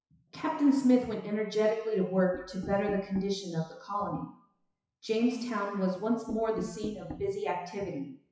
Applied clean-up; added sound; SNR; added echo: classical method WPE with log-MMSE.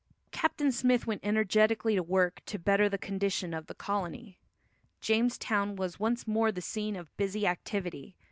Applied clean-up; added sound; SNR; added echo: none; none; none; none.